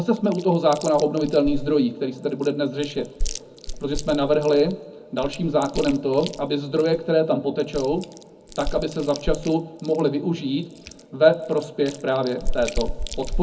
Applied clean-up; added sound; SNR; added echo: none; Chewing, mastication; 8 dB; reverberation time 0.4 s.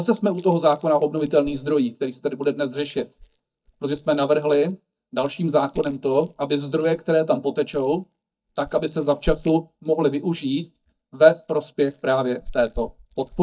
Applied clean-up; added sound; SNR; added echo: neural mask model DeepFilterNet 3.